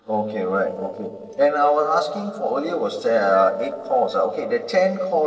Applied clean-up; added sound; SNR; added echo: neural separator model SepFormer DNS4.